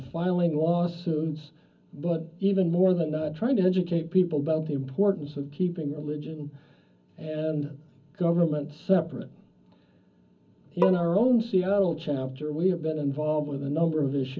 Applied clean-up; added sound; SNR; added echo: none; Bowed string instrument; 8 dB; reverberation time 0.4 s.